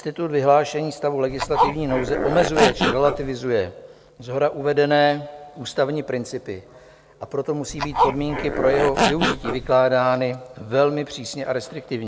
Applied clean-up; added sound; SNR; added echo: none; Zipper (clothing); 0 dB; none.